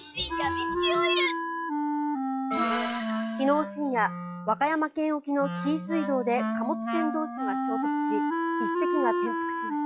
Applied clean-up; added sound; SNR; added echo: classical method log-MMSE.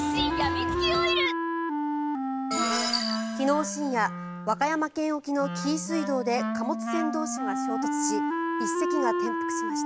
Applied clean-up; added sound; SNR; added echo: none; Wind instrument, woodwind instrument; 0 dB; none.